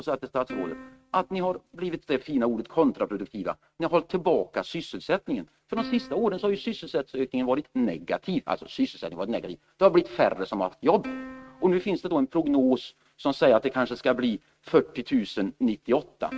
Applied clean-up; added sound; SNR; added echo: neural mask model RNNoise.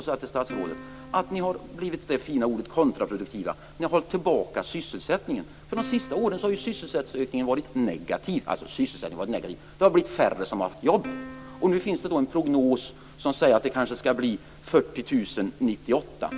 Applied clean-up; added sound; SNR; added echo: none; Plucked string instrument; 19 dB; none.